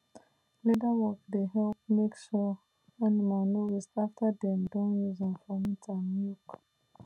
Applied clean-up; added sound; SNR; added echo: none; none; none; none.